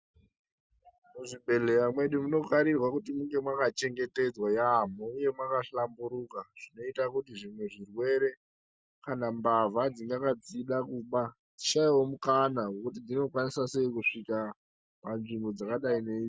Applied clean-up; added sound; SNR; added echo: none; none; none; none.